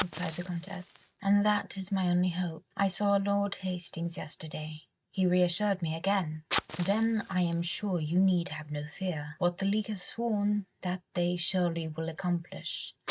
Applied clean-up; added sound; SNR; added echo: neural mask model RNNoise.